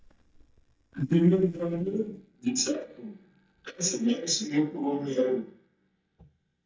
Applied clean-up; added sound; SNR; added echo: neural mask model DeepFilterNet 3.